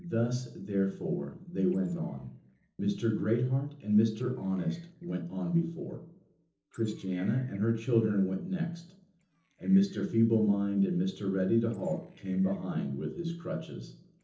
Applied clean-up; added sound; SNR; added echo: neural separator model SepFormer DNS4.